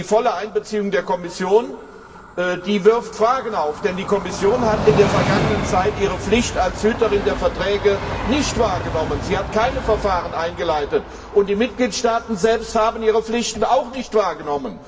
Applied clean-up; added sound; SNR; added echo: none; Train; 8 dB; reverberation time 1.6 s.